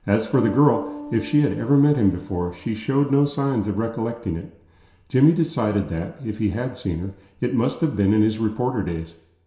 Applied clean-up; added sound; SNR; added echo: none; Piano; 14 dB; reverberation time 0.7 s.